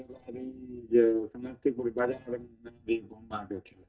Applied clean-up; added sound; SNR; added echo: neural mask model DeepFilterNet 3.